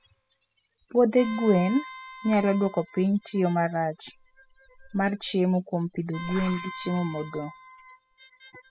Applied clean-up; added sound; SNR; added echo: classical method spectral subtraction.